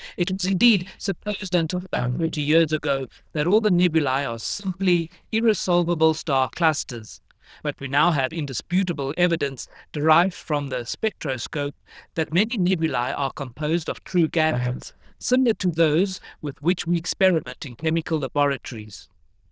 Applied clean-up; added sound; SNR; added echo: neural diffusion model UNIVERSE++.